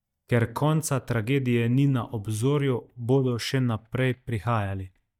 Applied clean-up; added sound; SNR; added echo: neural mask model DeepFilterNet 3.